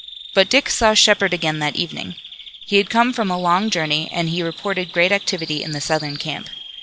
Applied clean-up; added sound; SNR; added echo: none; Bird vocalization, bird call, bird song; 15 dB; none.